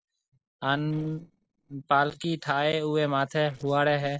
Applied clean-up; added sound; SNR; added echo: neural separator model SepFormer DNS4.